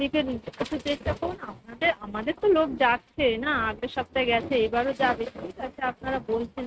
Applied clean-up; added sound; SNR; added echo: neural mask model RNNoise.